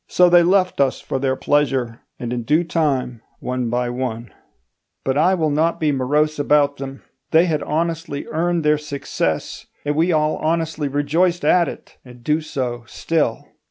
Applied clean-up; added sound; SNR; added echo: none; none; none; none.